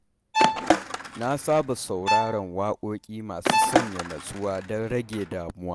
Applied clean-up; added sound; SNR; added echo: none; Bowed string instrument + Skateboard; -2 dB; none.